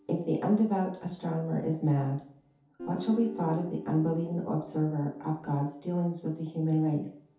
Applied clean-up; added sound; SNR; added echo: none; Guitar; 17 dB; reverberation time 0.5 s.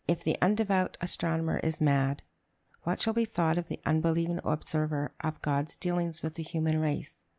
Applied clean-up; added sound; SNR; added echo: none; none; none; none.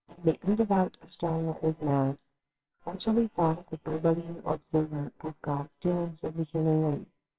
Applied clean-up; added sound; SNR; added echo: neural separator model SepFormer WHAMR!.